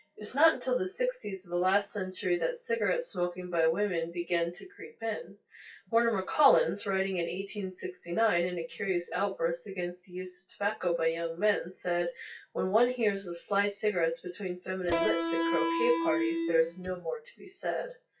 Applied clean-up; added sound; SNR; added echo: classical method WPE with log-MMSE.